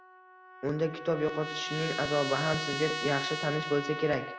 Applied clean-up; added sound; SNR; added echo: none; Trumpet; 6 dB; none.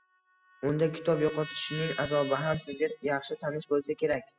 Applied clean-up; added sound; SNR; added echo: classical method spectral subtraction.